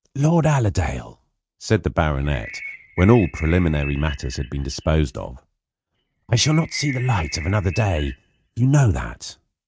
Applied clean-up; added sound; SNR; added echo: neural mask model RNNoise.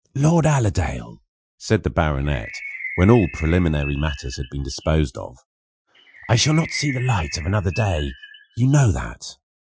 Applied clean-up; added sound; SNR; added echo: classical method Wiener filter.